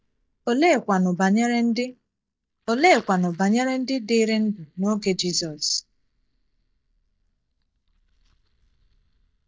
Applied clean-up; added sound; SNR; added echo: neural mask model DeepFilterNet 3.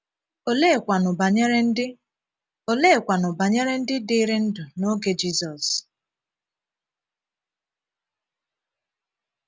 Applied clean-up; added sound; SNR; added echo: none; none; none; none.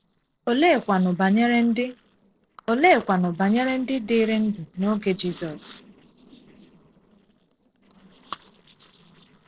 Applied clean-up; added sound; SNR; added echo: neural separator model SepFormer DNS4.